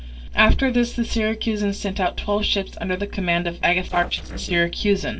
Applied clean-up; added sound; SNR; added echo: neural separator model SepFormer DNS4.